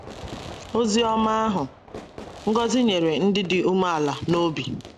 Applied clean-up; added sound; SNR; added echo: none; Fireworks; 16 dB; none.